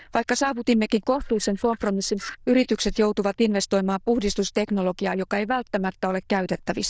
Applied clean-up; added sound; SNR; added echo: neural diffusion model UNIVERSE++.